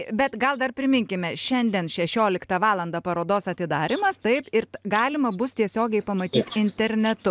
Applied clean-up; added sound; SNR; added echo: none; none; none; none.